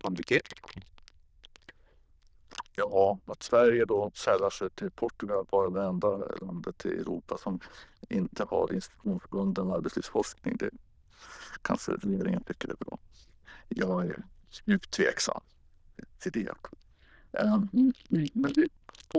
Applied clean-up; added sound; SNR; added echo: neural diffusion model UNIVERSE++.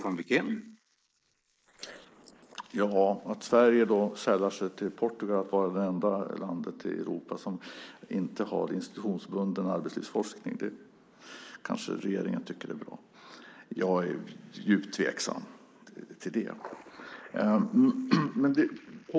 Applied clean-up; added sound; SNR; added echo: neural mask model Resemble Enhance denoiser.